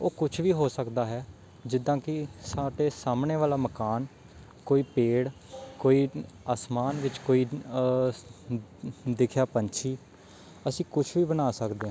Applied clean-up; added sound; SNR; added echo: none; none; none; none.